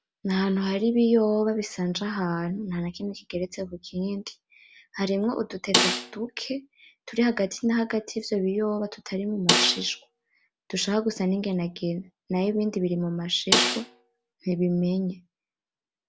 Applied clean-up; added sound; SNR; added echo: none; Snare drum; -1 dB; none.